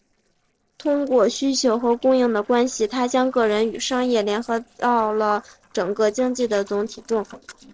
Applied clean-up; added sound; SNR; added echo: neural separator model SepFormer DNS4.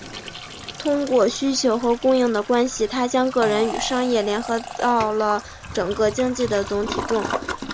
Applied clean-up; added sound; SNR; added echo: none; Fart + Toilet flush; 11 dB; none.